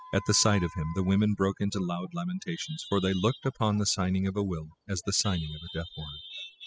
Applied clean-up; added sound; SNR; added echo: classical method spectral subtraction.